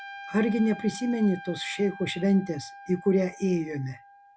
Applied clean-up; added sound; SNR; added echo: none; Trumpet; 17 dB; none.